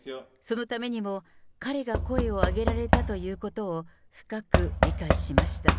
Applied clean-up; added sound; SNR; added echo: none; Knock / Wood; -5 dB; none.